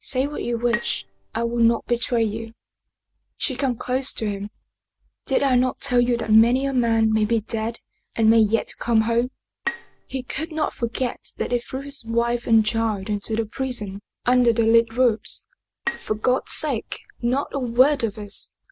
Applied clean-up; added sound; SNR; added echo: none; Bowed string instrument; 14 dB; none.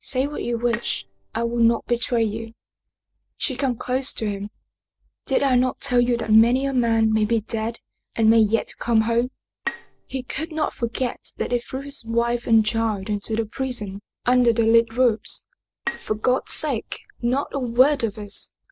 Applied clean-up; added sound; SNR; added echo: neural separator model SepFormer DNS4.